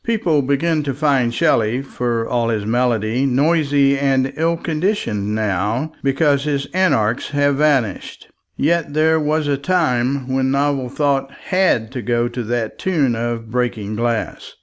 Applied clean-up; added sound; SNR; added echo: none; none; none; none.